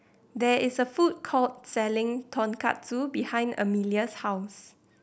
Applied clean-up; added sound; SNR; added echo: none; none; none; none.